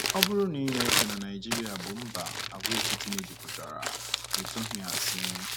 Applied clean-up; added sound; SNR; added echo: none; Crumpling, crinkling; -3 dB; none.